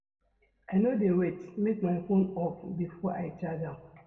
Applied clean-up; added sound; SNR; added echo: none; none; none; reverberation time 1.1 s.